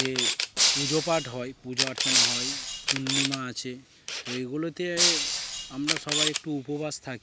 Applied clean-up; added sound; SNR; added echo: none; Camera + Shatter; -4 dB; none.